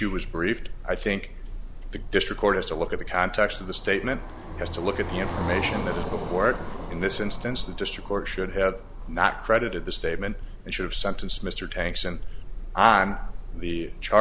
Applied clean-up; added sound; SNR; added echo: none; Car passing by; 13 dB; none.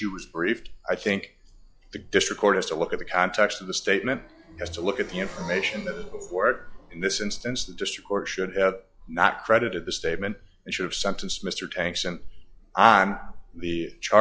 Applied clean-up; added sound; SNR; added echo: classical method log-MMSE.